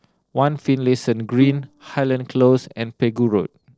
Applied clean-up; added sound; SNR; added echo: neural separator model SepFormer DNS4.